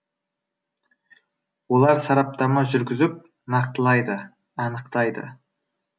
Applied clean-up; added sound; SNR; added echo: none; none; none; none.